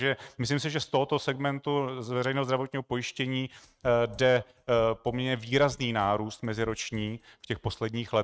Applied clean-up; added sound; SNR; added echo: neural mask model RNNoise.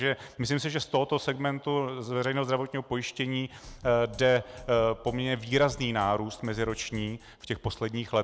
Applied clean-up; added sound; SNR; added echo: none; Drum kit; 18 dB; none.